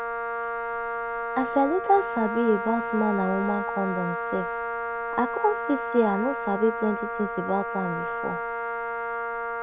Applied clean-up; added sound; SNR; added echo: none; Wind instrument, woodwind instrument; 3 dB; none.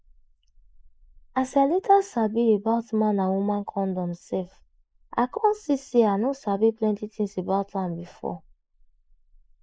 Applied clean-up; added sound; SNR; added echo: neural mask model Resemble Enhance denoiser.